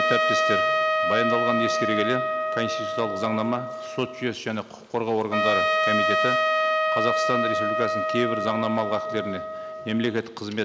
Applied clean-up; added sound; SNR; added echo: none; Trumpet; -3 dB; none.